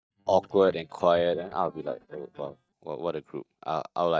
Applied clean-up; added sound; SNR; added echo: neural mask model DeepFilterNet 3.